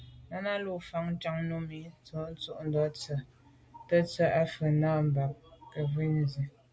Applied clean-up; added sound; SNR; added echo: none; none; none; none.